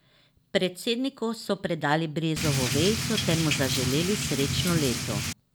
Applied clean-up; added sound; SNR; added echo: none; Drip / Rain; 0 dB; none.